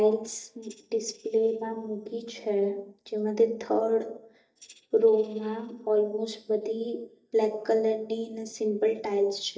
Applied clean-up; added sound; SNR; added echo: neural mask model DeepFilterNet 3.